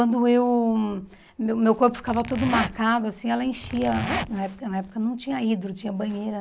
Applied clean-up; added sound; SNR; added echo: none; Zipper (clothing); 7 dB; none.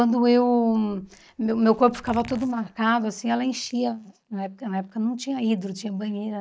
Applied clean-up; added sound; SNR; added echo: neural mask model DeepFilterNet 3.